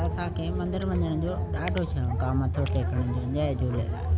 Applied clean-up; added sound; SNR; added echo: none; Dog; 15 dB; none.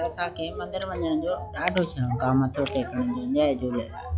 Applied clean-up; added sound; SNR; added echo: classical method log-MMSE.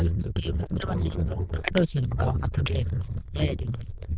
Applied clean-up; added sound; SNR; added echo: neural diffusion model UNIVERSE++.